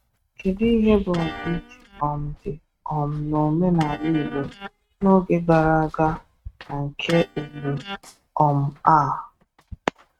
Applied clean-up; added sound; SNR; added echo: neural mask model RNNoise.